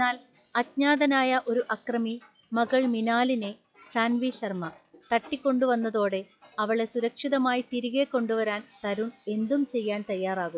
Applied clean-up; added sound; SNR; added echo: classical method log-MMSE.